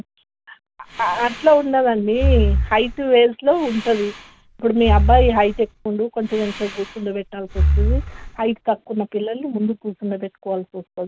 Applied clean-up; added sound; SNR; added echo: none; Breathing; 2 dB; none.